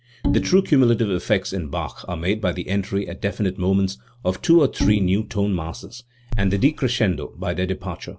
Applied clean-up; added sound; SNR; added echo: none; Bowed string instrument; 5 dB; none.